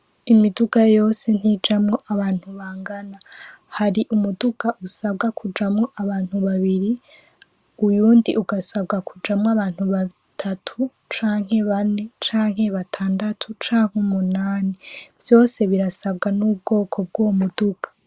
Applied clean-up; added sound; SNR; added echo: none; none; none; none.